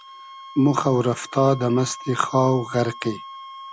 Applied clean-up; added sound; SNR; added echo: none; Wind instrument, woodwind instrument; 17 dB; none.